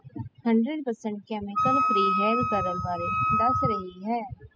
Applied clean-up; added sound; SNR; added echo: classical method spectral subtraction.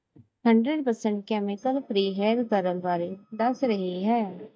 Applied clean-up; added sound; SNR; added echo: neural mask model DeepFilterNet 3.